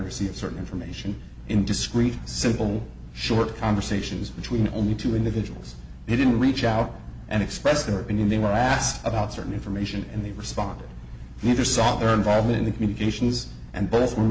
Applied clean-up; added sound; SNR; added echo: none; none; none; none.